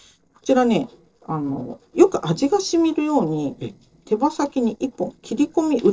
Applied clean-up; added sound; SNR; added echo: neural separator model SepFormer DNS4.